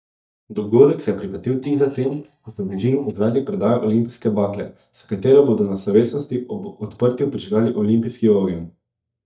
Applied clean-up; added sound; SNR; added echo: neural mask model DeepFilterNet 3.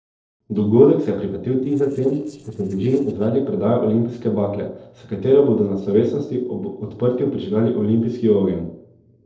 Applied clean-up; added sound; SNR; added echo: neural separator model SepFormer DNS4.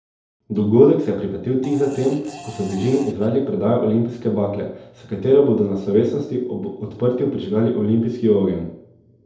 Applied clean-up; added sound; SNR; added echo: none; Fart; 19 dB; reverberation time 2.1 s.